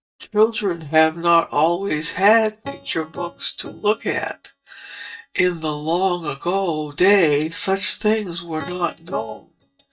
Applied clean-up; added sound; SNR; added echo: neural mask model DeepFilterNet 3.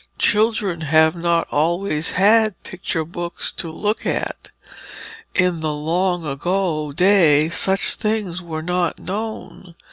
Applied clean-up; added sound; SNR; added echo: none; none; none; none.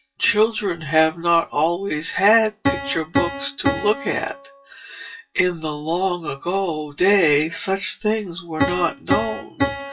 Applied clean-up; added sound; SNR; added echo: classical method WPE with log-MMSE.